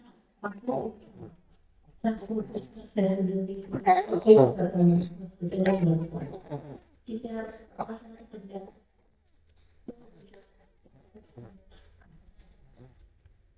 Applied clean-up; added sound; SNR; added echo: neural mask model DeepFilterNet 3.